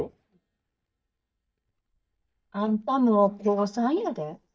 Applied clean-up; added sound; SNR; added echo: neural mask model DeepFilterNet 3.